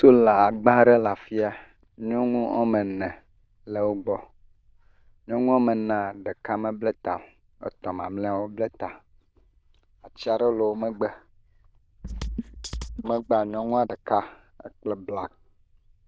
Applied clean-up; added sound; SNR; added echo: neural diffusion model UNIVERSE++.